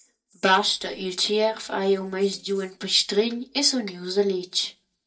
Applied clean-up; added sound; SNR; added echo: neural mask model DeepFilterNet 3.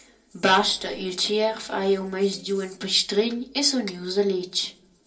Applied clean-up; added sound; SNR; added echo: none; Cutlery, silverware; 19 dB; reverberation time 0.2 s.